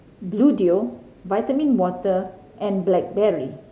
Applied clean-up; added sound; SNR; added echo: none; none; none; none.